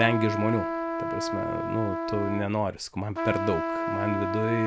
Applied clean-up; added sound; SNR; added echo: none; Trumpet; 2 dB; none.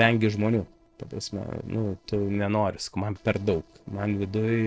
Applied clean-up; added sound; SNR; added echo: neural separator model SepFormer DNS4.